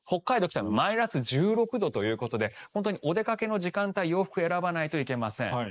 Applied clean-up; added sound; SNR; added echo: neural mask model Resemble Enhance denoiser.